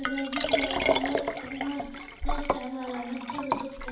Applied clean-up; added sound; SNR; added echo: none; Liquid; -4 dB; reverberation time 0.8 s.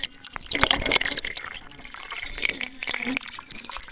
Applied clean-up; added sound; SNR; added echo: neural separator model SepFormer WHAMR!.